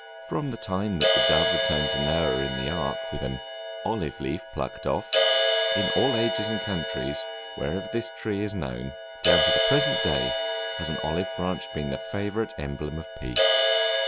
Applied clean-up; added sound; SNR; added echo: none; Crash cymbal; -4 dB; none.